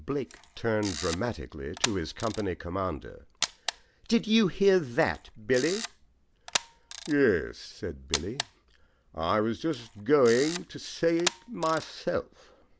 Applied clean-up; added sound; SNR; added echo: none; Camera; 10 dB; none.